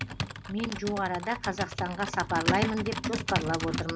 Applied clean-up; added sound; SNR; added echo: none; Computer keyboard; 2 dB; none.